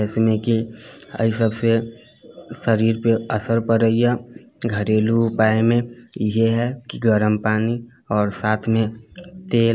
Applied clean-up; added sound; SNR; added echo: none; none; none; none.